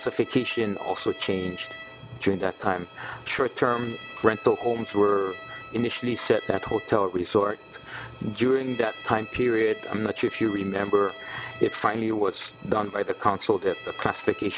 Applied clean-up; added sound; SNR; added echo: none; Bowed string instrument; 16 dB; none.